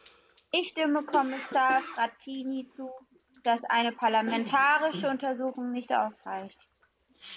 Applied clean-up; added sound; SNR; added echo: none; Cough; 15 dB; none.